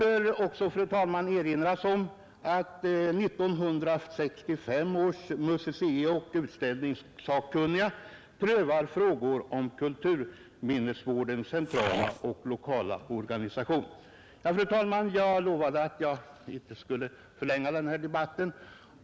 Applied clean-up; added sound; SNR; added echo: neural mask model Resemble Enhance denoiser.